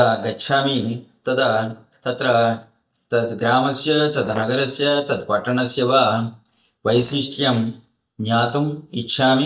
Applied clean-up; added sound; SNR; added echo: neural mask model DeepFilterNet 3.